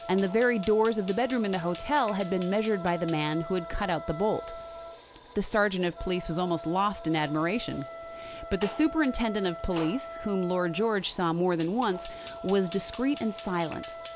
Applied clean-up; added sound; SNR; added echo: none; Fire + Wind instrument, woodwind instrument; 12 dB; none.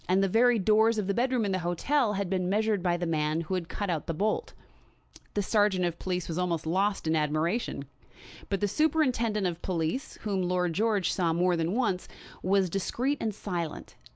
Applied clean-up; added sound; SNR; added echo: none; none; none; none.